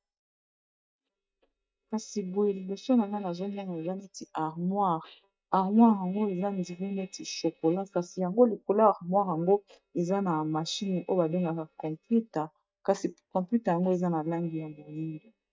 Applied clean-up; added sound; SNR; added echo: neural mask model DeepFilterNet 3.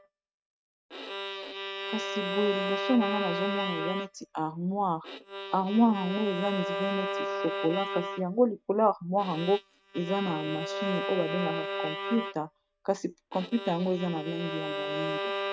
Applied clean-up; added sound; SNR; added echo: neural mask model RNNoise.